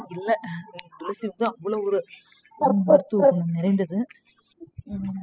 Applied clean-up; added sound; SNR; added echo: classical method spectral subtraction.